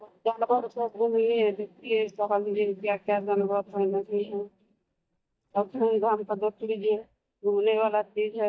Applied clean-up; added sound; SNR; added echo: neural mask model DeepFilterNet 3.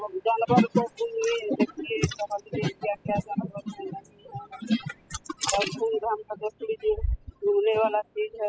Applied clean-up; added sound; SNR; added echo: classical method spectral subtraction.